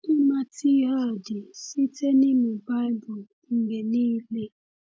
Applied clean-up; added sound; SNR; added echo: none; none; none; none.